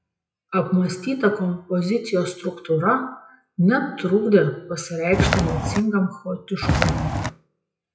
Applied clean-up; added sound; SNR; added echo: classical method WPE with log-MMSE.